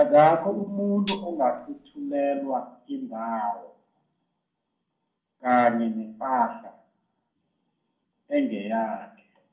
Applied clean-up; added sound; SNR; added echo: none; Tambourine; 15 dB; reverberation time 0.6 s.